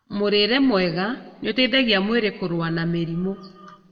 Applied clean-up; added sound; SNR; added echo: none; none; none; reverberation time 1.1 s.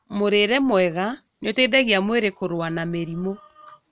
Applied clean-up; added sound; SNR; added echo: none; none; none; none.